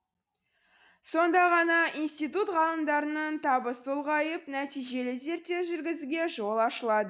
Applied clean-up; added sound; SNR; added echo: none; none; none; none.